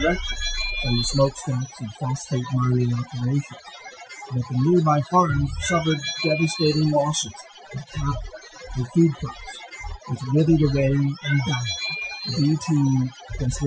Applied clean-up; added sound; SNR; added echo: classical method Wiener filter.